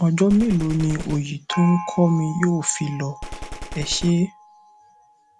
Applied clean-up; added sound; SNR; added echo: none; Gunshot, gunfire + Gong; 12 dB; none.